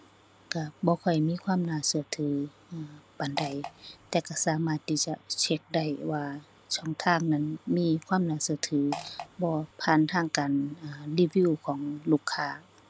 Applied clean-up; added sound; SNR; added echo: none; Fart; 12 dB; none.